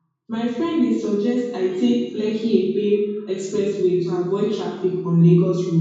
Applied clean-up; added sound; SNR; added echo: none; none; none; reverberation time 1.1 s.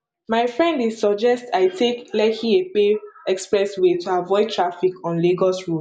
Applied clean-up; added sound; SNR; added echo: none; none; none; none.